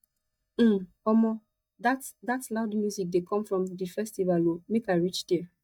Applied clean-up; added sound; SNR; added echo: neural mask model DeepFilterNet 3.